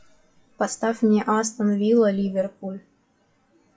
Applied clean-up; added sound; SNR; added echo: classical method WPE with log-MMSE.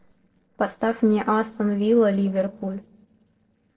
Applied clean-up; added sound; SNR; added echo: neural separator model SepFormer DNS4.